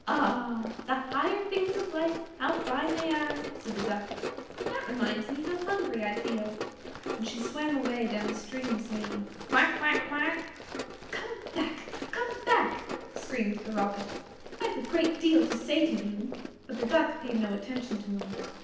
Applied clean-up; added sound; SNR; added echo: none; Run; 8 dB; reverberation time 0.9 s.